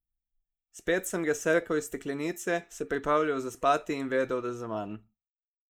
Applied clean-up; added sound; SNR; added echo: neural mask model Resemble Enhance denoiser.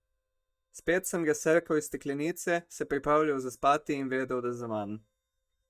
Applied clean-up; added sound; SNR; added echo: neural mask model DeepFilterNet 3.